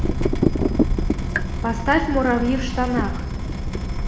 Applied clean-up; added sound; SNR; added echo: none; Drip / Water tap, faucet; -3 dB; reverberation time 0.9 s.